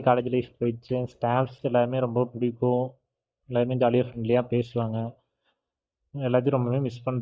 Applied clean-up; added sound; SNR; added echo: neural mask model DeepFilterNet 3.